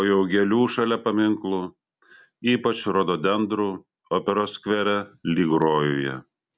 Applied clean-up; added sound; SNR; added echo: none; none; none; none.